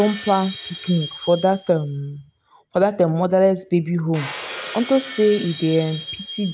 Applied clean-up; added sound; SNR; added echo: none; Shatter; 12 dB; none.